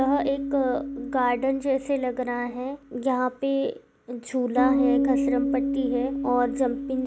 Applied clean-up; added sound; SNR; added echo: none; Bass guitar; 2 dB; none.